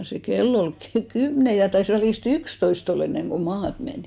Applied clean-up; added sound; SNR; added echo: none; none; none; none.